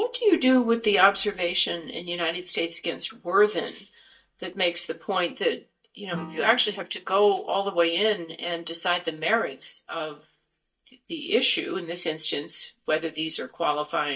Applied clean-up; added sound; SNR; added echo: neural mask model DeepFilterNet 3.